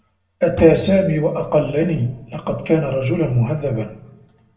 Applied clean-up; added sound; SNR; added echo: none; Bowed string instrument; 13 dB; reverberation time 0.6 s.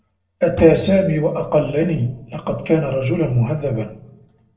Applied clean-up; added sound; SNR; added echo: neural separator model SepFormer DNS4.